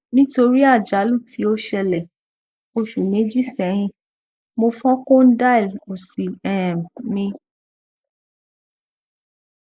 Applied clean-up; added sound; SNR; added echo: neural mask model Resemble Enhance denoiser.